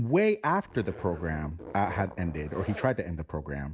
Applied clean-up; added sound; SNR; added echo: none; Zipper (clothing); 15 dB; none.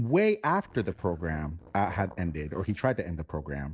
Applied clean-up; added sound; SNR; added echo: neural separator model SepFormer DNS4.